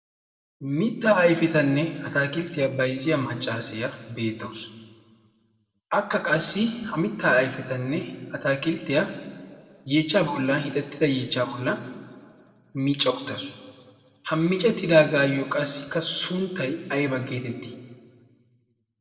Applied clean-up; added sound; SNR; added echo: neural separator model SepFormer DNS4.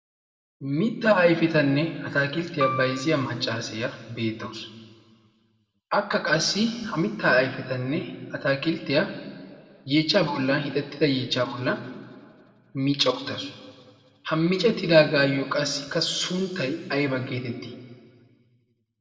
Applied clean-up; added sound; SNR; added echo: none; Piano; 7 dB; reverberation time 1.6 s.